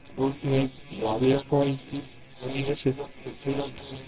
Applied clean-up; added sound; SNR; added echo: neural separator model SepFormer WHAMR!.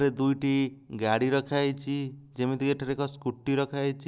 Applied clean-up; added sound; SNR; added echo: none; none; none; none.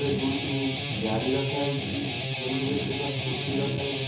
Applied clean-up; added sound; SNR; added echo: none; Guitar; 0 dB; reverberation time 0.6 s.